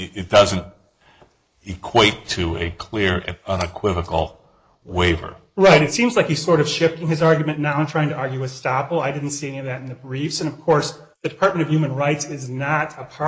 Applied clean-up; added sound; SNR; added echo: neural mask model Resemble Enhance denoiser.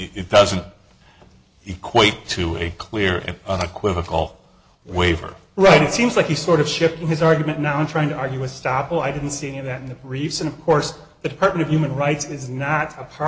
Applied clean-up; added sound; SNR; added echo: none; none; none; none.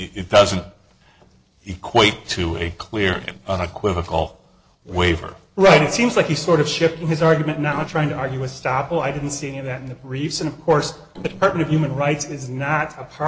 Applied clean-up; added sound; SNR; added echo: neural separator model SepFormer DNS4.